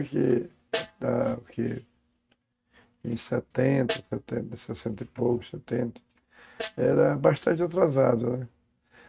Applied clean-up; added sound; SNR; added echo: neural mask model RNNoise.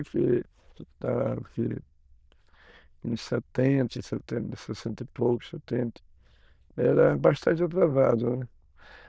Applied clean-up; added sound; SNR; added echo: neural diffusion model UNIVERSE++.